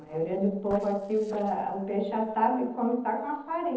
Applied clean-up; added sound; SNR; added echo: neural separator model SepFormer DNS4.